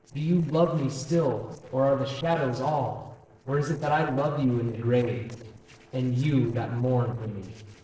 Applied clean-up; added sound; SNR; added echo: neural separator model SepFormer DNS4.